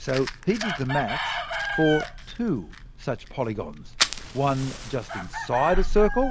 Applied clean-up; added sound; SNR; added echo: none; Fire + Chicken, rooster; 3 dB; none.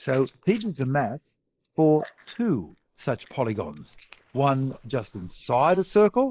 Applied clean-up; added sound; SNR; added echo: neural mask model Resemble Enhance denoiser.